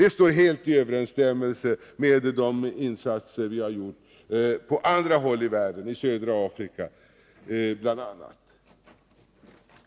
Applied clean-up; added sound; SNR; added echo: none; none; none; none.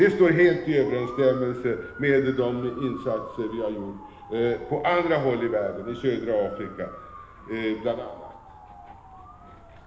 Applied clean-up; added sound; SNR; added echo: none; Motor vehicle (road) / Siren; 18 dB; reverberation time 1.1 s.